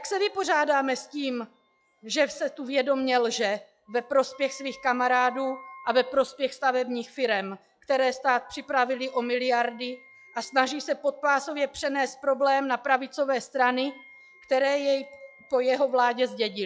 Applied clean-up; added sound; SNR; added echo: classical method log-MMSE.